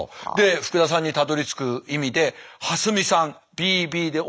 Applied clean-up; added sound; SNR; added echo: none; none; none; none.